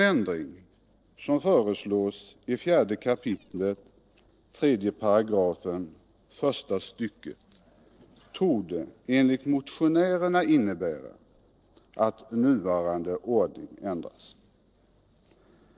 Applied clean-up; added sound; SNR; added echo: neural separator model SepFormer DNS4.